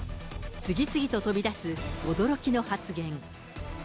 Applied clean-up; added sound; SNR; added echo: none; none; none; none.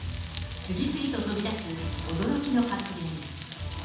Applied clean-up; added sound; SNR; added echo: none; Frying (food); 15 dB; reverberation time 1.1 s.